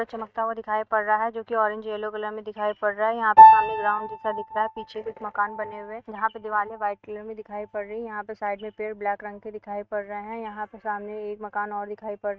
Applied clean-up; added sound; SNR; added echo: neural mask model RNNoise.